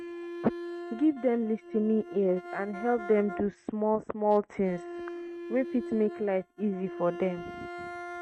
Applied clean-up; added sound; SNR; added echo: neural mask model RNNoise.